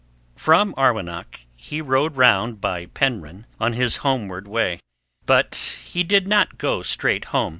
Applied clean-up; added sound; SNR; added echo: none; none; none; none.